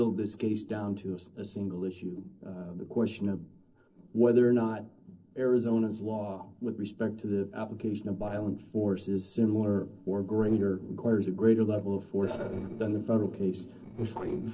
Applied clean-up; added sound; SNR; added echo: neural separator model SepFormer DNS4.